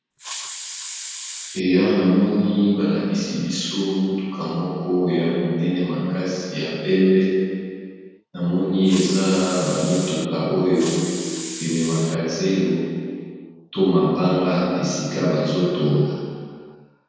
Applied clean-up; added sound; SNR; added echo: none; Hiss; 11 dB; reverberation time 2.1 s.